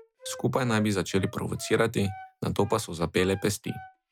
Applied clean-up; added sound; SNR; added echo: none; Wind instrument, woodwind instrument; 19 dB; none.